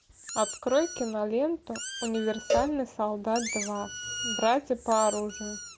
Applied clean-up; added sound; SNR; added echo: none; Squeak + Cowbell; 7 dB; none.